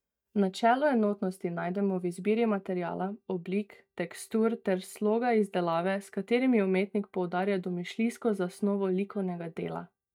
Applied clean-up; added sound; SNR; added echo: neural mask model DeepFilterNet 3.